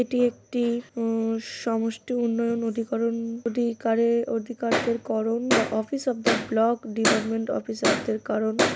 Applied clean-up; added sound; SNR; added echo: none; none; none; none.